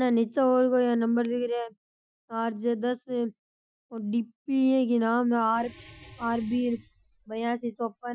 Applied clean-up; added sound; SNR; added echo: classical method Wiener filter.